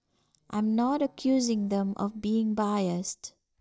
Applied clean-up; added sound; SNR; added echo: neural separator model SepFormer DNS4.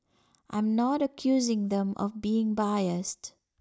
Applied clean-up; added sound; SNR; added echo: none; none; none; none.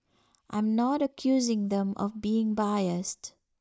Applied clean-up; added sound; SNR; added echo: neural mask model Resemble Enhance denoiser.